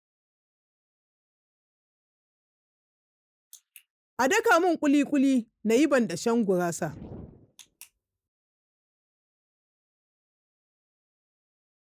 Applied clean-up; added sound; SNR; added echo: neural mask model Resemble Enhance denoiser.